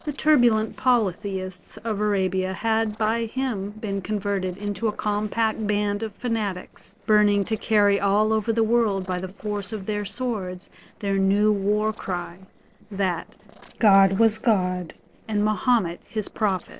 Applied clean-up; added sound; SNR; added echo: neural separator model SepFormer DNS4.